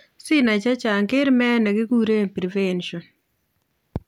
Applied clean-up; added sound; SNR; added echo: none; none; none; none.